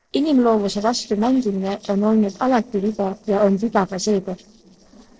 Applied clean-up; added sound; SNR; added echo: neural separator model SepFormer DNS4.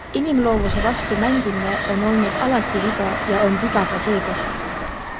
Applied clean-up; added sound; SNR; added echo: none; Train; 3 dB; none.